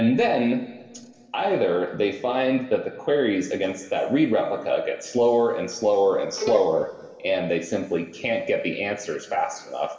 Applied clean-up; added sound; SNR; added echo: none; Bowed string instrument; 11 dB; reverberation time 2.6 s.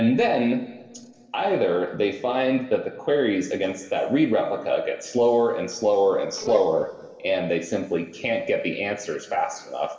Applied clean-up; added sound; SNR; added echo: neural separator model SepFormer DNS4.